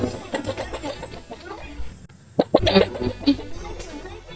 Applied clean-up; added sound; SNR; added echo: neural mask model DeepFilterNet 3.